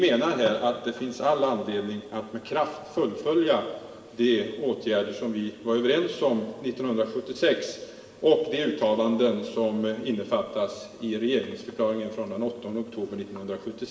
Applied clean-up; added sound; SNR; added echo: none; none; none; reverberation time 2.0 s.